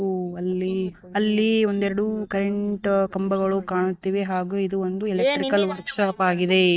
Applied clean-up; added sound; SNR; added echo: neural mask model DeepFilterNet 3.